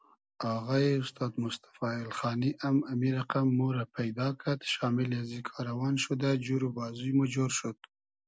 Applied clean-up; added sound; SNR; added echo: none; none; none; none.